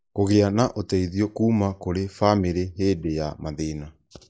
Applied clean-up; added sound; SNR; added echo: neural mask model Resemble Enhance denoiser.